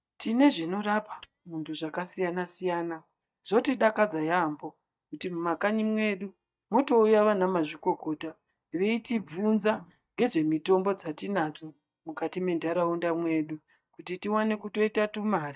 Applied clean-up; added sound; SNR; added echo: neural mask model DeepFilterNet 3.